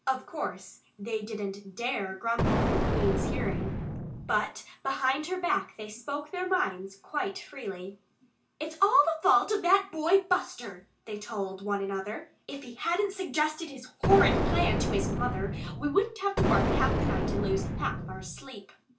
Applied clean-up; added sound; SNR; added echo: none; Explosion; -2 dB; reverberation time 0.2 s.